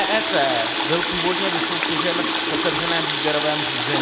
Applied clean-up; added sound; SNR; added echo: none; Water tap, faucet; -2 dB; none.